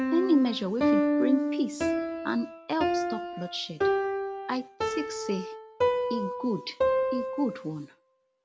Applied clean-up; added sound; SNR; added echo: none; Piano; -2 dB; none.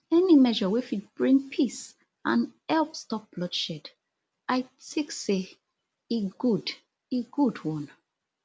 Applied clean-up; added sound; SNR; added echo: none; none; none; none.